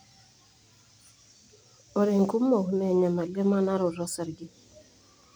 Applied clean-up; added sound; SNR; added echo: none; none; none; none.